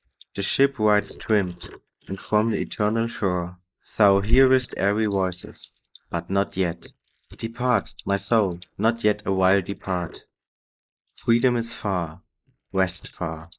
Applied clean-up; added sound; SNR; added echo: neural mask model Resemble Enhance denoiser.